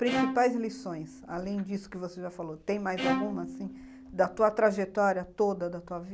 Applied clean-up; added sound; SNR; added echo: none; Bowed string instrument; 7 dB; none.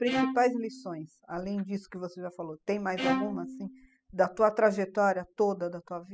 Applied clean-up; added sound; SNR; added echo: classical method spectral subtraction.